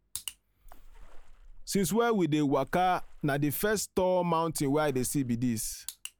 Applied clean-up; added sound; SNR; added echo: none; Water / Splash, splatter; 15 dB; none.